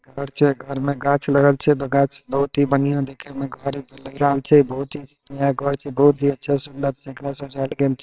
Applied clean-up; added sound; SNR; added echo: neural separator model SepFormer WHAMR!.